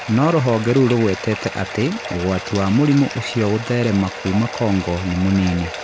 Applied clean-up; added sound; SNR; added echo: none; Bathtub (filling or washing); 12 dB; none.